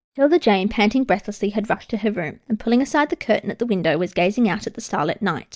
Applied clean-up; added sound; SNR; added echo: neural mask model DeepFilterNet 3.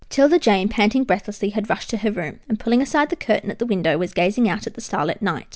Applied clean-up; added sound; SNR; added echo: none; none; none; none.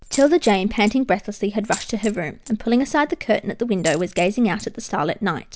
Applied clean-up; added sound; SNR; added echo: none; Coin (dropping); 17 dB; none.